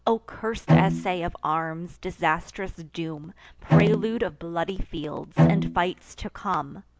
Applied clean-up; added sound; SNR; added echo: none; Bowed string instrument; -4 dB; none.